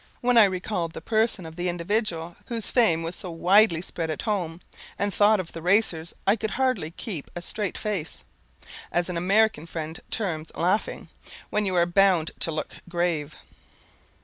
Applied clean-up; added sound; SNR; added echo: none; none; none; none.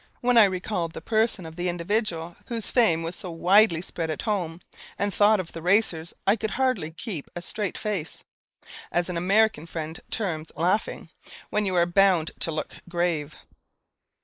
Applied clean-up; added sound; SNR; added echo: neural mask model Resemble Enhance denoiser.